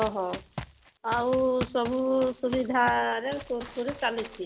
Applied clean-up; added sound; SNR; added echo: none; Run; 12 dB; none.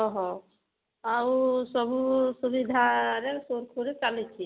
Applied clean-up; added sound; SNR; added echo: none; none; none; none.